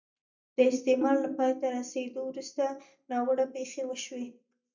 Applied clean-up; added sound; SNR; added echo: neural mask model DeepFilterNet 3.